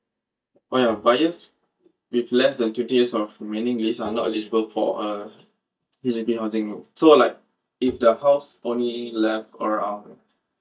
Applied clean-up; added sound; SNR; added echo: neural mask model DeepFilterNet 3.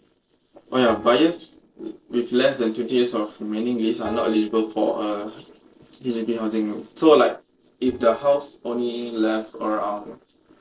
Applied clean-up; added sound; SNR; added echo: neural separator model SepFormer DNS4.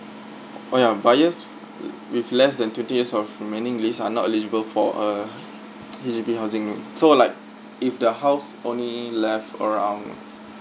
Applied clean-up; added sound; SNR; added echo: none; none; none; none.